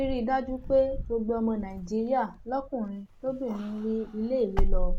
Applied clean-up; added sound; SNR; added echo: none; Wind / Car; 1 dB; none.